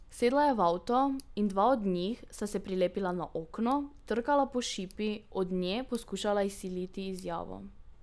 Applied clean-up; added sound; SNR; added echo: none; Tick; 20 dB; none.